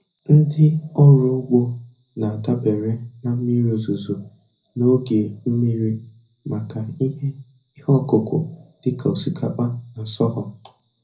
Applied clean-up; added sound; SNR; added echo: none; Insect; 17 dB; reverberation time 0.4 s.